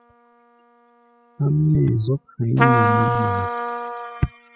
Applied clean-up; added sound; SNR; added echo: classical method spectral subtraction.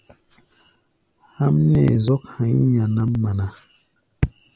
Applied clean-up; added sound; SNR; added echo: none; none; none; none.